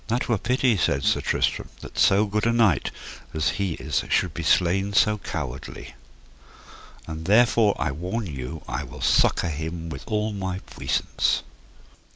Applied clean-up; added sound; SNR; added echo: none; none; none; none.